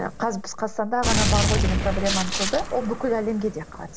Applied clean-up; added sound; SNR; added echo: none; Gunshot, gunfire; 0 dB; none.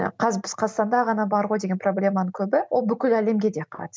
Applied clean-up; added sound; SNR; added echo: none; none; none; none.